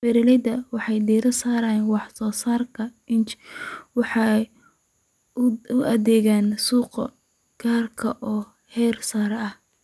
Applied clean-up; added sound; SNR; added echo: none; none; none; none.